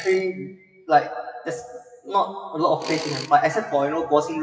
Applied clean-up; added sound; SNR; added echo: classical method WPE with log-MMSE.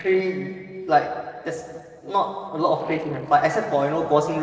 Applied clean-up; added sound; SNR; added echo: neural separator model SepFormer DNS4.